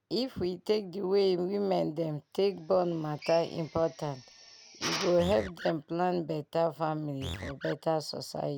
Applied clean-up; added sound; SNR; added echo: none; Drill + Animal; 12 dB; none.